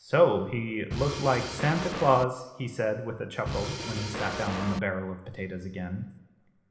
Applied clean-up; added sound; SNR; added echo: none; Drum kit; 5 dB; reverberation time 1.1 s.